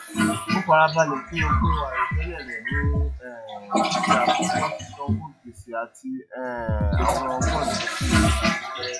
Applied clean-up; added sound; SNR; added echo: classical method log-MMSE.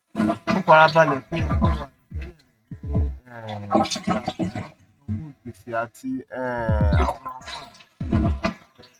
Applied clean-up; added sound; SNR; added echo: neural mask model RNNoise.